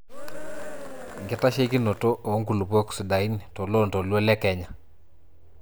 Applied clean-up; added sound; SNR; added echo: none; Cheering; 14 dB; none.